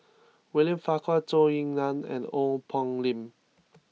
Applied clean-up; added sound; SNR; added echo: none; none; none; none.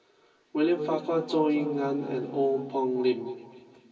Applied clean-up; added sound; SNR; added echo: none; Wind instrument, woodwind instrument; 18 dB; reverberation time 2.4 s.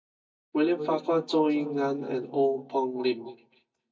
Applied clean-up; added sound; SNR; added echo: neural mask model DeepFilterNet 3.